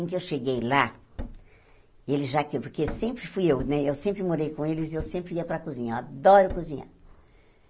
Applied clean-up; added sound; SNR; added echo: none; Thump, thud; 17 dB; none.